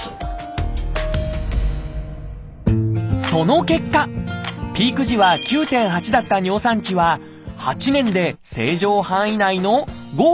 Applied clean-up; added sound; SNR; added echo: none; none; none; none.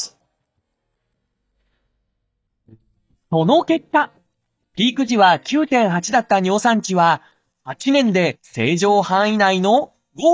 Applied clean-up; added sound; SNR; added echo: neural mask model DeepFilterNet 3.